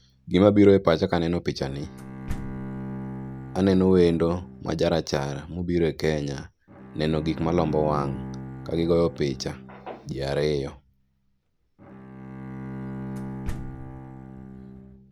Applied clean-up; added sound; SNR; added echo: none; Bowed string instrument + Slam; 12 dB; none.